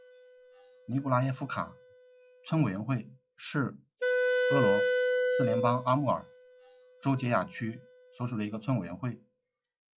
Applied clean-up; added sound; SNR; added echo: classical method log-MMSE.